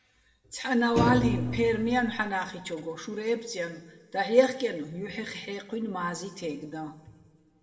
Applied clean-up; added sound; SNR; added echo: none; Thump, thud; -1 dB; reverberation time 1.4 s.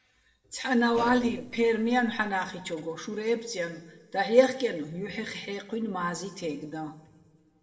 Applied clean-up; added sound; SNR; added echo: neural separator model SepFormer DNS4.